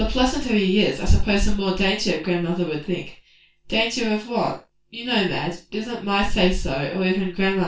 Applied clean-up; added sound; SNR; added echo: none; Bass drum; 19 dB; reverberation time 0.2 s.